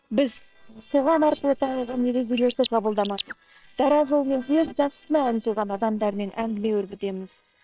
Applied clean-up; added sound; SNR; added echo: neural separator model SepFormer WHAM!.